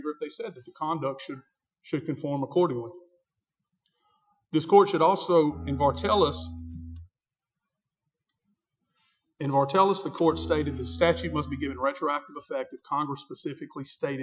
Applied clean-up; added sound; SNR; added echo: classical method Wiener filter.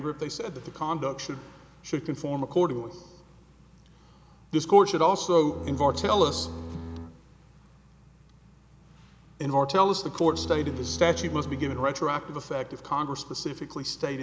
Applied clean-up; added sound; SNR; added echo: none; Bowed string instrument; 10 dB; none.